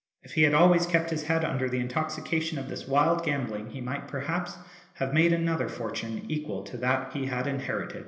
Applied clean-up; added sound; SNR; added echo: none; none; none; reverberation time 0.8 s.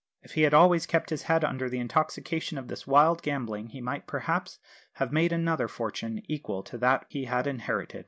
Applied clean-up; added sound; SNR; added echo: none; none; none; none.